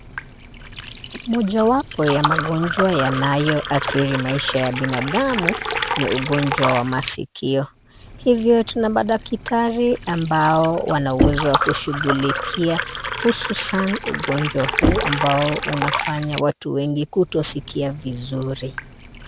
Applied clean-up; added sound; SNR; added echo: none; Knock + Liquid; 5 dB; none.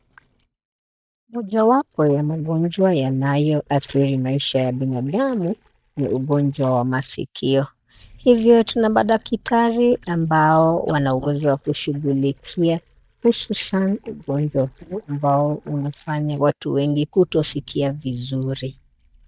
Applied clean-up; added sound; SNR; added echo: neural mask model DeepFilterNet 3.